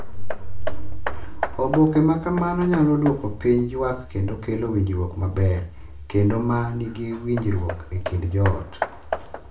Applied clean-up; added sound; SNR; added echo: none; Hammer; 14 dB; reverberation time 0.3 s.